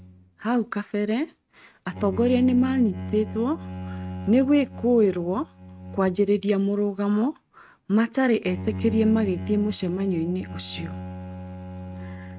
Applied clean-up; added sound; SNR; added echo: neural mask model RNNoise.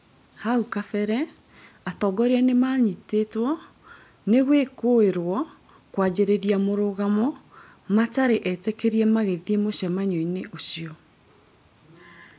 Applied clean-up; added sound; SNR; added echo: none; none; none; none.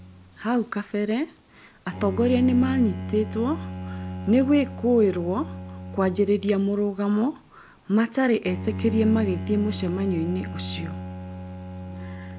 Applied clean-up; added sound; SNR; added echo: none; Bowed string instrument; 9 dB; none.